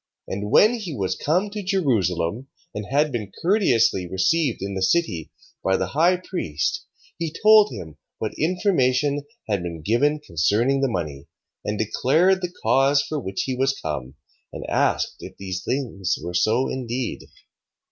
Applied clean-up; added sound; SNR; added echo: none; none; none; none.